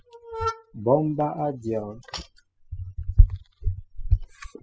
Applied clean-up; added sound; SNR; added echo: classical method spectral subtraction.